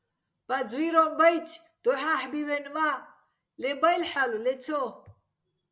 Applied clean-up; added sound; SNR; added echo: none; none; none; none.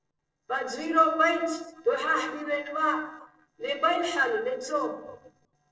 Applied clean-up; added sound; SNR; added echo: neural separator model SepFormer DNS4.